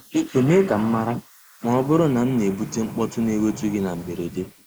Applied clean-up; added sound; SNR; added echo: neural mask model Resemble Enhance denoiser.